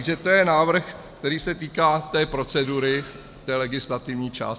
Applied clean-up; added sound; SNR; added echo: none; none; none; none.